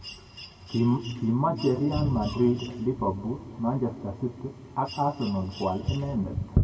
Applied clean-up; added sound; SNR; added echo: none; Mechanisms; 19 dB; reverberation time 1.6 s.